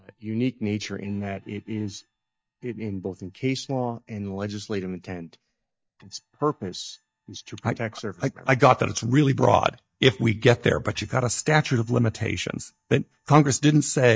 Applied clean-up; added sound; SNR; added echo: neural mask model DeepFilterNet 3.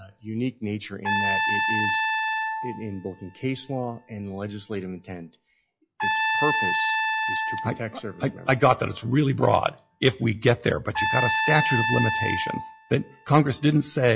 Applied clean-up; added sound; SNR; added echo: classical method log-MMSE.